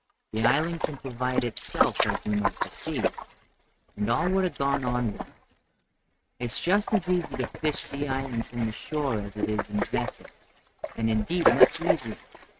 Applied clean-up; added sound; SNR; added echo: neural mask model RNNoise.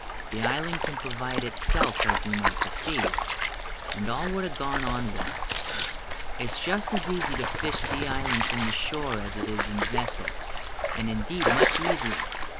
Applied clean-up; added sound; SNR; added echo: none; Stream; -4 dB; none.